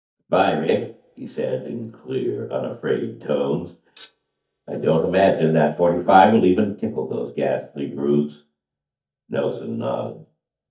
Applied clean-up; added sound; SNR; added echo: neural mask model DeepFilterNet 3.